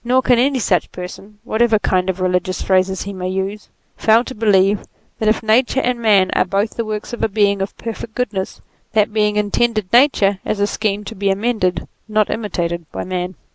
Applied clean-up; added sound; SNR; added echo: none; none; none; none.